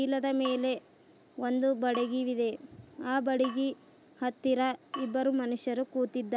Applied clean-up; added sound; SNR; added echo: none; Drip / Water tap, faucet; 16 dB; none.